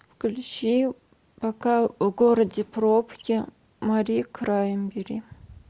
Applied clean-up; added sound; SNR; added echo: none; none; none; none.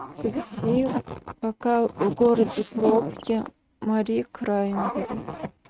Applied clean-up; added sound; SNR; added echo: neural mask model RNNoise.